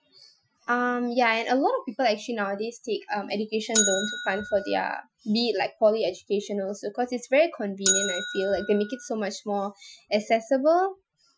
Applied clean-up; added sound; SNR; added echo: classical method Wiener filter.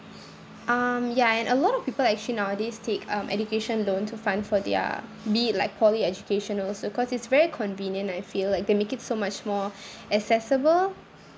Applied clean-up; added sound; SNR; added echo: none; none; none; none.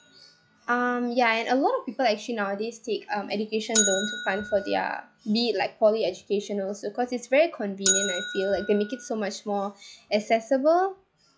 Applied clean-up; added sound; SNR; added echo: classical method log-MMSE.